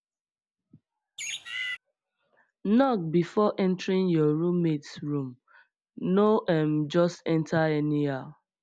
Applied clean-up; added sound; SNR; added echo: none; Bird; 7 dB; none.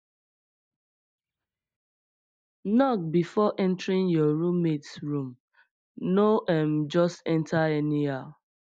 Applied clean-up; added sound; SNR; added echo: neural mask model DeepFilterNet 3.